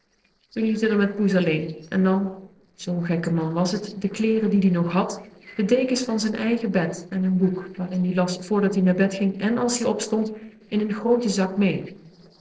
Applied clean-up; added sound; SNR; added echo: neural separator model SepFormer DNS4.